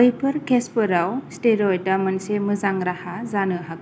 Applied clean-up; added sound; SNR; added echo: none; none; none; none.